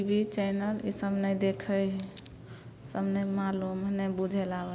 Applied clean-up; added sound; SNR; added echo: none; none; none; none.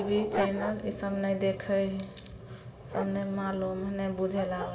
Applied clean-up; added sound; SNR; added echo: none; Dog; 10 dB; reverberation time 2.6 s.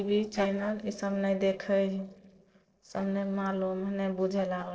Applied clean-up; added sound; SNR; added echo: neural separator model SepFormer DNS4.